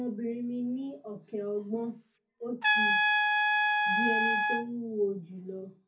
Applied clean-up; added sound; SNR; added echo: none; Trumpet; -5 dB; reverberation time 0.3 s.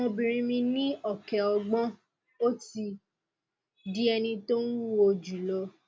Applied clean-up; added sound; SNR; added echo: none; none; none; none.